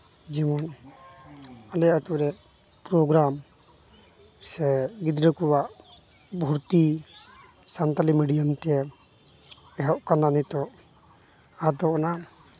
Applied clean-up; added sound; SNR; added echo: none; none; none; none.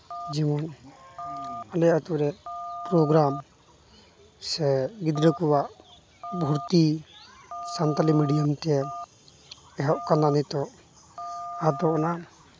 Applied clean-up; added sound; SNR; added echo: none; Telephone; 12 dB; none.